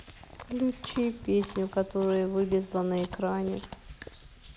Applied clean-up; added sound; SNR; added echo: none; Chewing, mastication; 16 dB; none.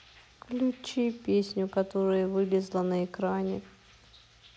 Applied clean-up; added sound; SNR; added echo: none; none; none; none.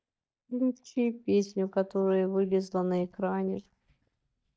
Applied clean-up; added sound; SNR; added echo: neural mask model DeepFilterNet 3.